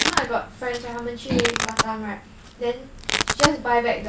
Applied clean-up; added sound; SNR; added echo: none; Domestic sounds, home sounds; 1 dB; none.